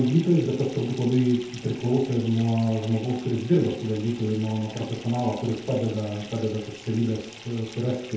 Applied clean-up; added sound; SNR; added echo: none; Fill (with liquid) / Bathtub (filling or washing); 19 dB; reverberation time 0.8 s.